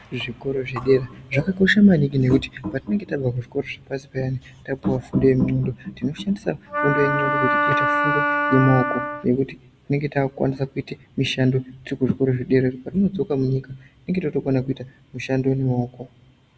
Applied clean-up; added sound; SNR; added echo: none; Wind instrument, woodwind instrument; 0 dB; none.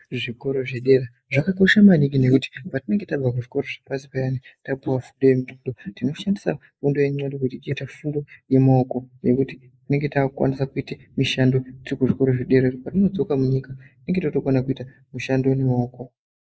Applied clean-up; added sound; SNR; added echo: neural mask model Resemble Enhance denoiser.